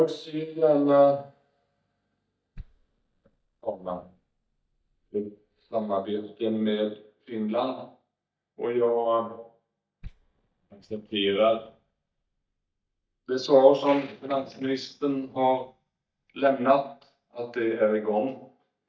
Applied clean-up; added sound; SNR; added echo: neural mask model DeepFilterNet 3.